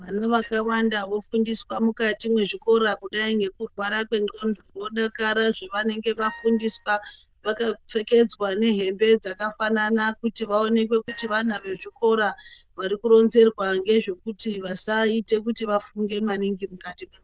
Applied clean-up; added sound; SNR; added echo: neural diffusion model UNIVERSE++.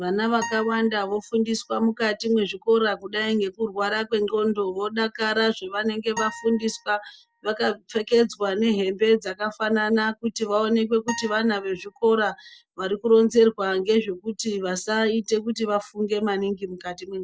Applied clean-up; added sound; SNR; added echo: none; Acoustic guitar; 15 dB; none.